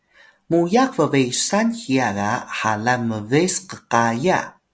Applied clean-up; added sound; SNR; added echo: none; none; none; none.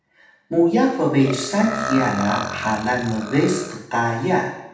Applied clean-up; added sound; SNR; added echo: none; Burping, eructation; 9 dB; reverberation time 0.8 s.